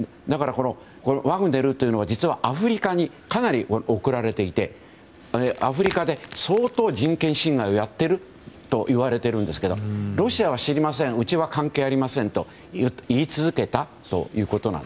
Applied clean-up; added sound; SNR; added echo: none; Wood; 15 dB; none.